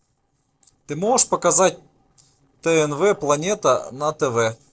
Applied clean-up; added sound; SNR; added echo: neural separator model SepFormer DNS4.